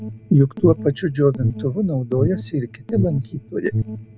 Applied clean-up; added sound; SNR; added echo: none; Alarm; 7 dB; none.